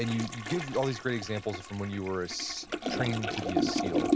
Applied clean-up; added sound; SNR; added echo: none; Toilet flush; 0 dB; none.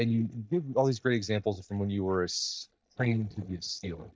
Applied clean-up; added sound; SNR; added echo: neural mask model DeepFilterNet 3.